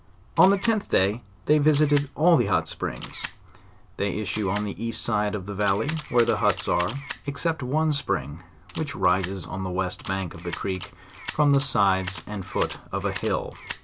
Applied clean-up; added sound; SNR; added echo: none; Camera; 14 dB; none.